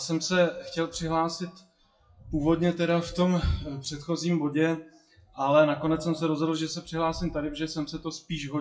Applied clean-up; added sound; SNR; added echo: classical method WPE with log-MMSE.